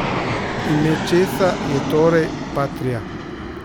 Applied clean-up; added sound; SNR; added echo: none; Fixed-wing aircraft, airplane; 4 dB; none.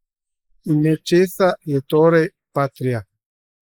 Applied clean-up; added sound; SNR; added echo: neural mask model Resemble Enhance denoiser.